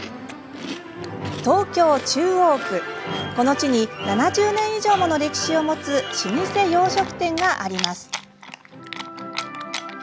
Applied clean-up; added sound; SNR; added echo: none; Chewing, mastication; 15 dB; none.